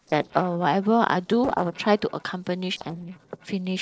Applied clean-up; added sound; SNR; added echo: neural separator model SepFormer DNS4.